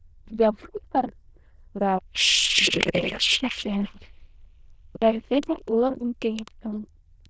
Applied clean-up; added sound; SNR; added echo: neural diffusion model UNIVERSE++.